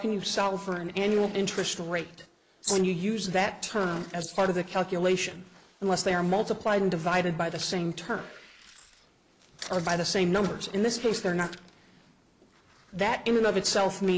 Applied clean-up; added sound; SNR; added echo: neural mask model Resemble Enhance denoiser.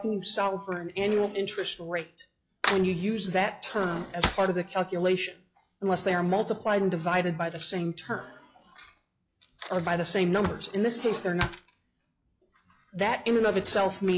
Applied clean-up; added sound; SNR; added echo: classical method log-MMSE.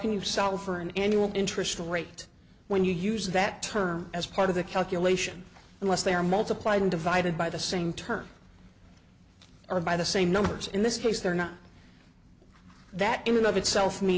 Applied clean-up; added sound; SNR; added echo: none; none; none; none.